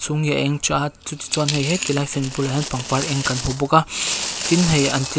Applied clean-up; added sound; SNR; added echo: none; Coin (dropping); 8 dB; none.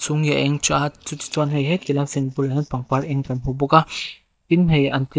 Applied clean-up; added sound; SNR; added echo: neural mask model DeepFilterNet 3.